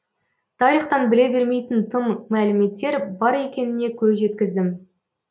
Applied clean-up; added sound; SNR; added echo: none; none; none; none.